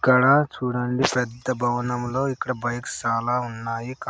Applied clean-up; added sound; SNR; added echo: none; none; none; none.